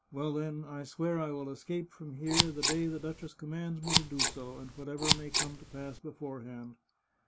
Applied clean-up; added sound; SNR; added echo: none; Scissors; -5 dB; none.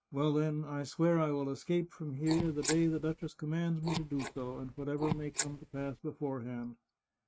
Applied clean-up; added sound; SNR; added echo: neural mask model RNNoise.